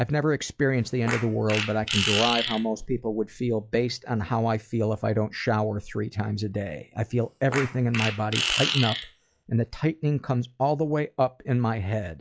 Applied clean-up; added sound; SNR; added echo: classical method log-MMSE.